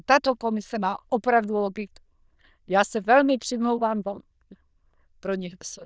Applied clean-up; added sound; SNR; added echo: neural diffusion model UNIVERSE++.